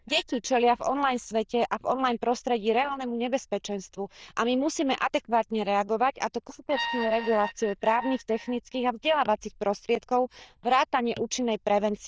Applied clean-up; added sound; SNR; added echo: neural diffusion model UNIVERSE++.